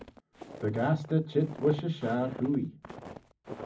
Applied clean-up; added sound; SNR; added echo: none; Walk, footsteps; 14 dB; reverberation time 0.4 s.